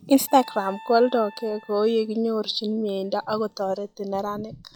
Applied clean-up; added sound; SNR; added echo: classical method log-MMSE.